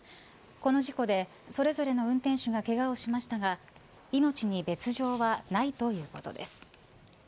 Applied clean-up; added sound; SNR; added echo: none; none; none; none.